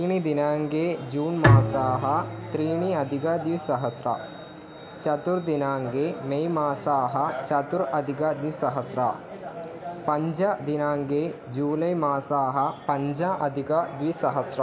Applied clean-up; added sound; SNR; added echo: none; Bowed string instrument; 1 dB; none.